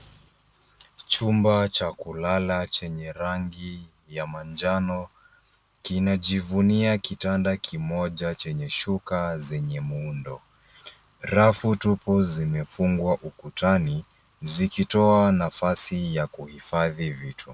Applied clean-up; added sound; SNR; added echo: none; none; none; none.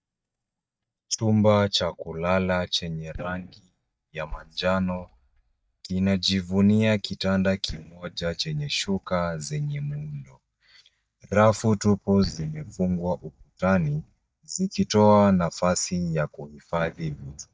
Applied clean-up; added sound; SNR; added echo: neural mask model DeepFilterNet 3.